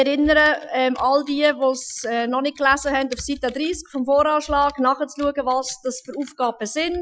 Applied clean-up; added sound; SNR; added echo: classical method Wiener filter.